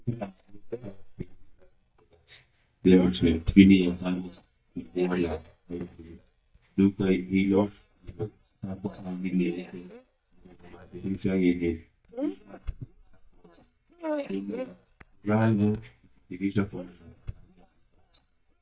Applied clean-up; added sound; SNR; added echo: neural mask model DeepFilterNet 3.